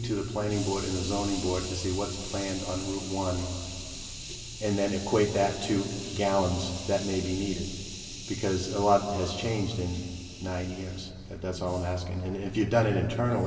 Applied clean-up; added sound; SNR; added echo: none; Hiss; 13 dB; reverberation time 2.8 s.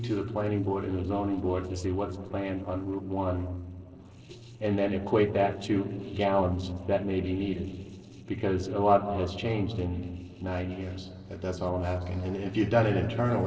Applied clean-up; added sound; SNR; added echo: neural separator model SepFormer DNS4.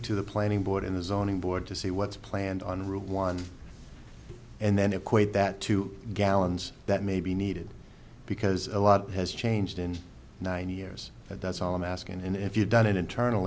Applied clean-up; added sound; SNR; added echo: none; none; none; none.